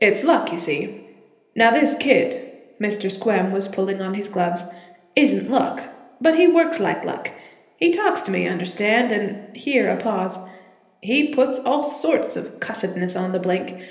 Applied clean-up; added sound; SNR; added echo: none; none; none; reverberation time 0.8 s.